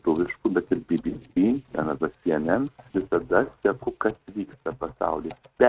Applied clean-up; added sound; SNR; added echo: neural mask model RNNoise.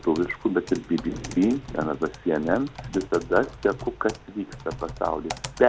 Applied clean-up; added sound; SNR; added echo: none; Typing; 14 dB; none.